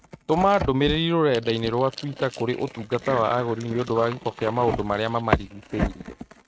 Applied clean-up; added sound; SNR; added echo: neural mask model RNNoise.